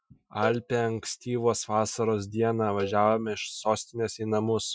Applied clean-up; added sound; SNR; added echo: classical method Wiener filter.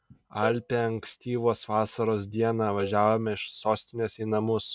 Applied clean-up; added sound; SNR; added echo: none; Cowbell; 15 dB; none.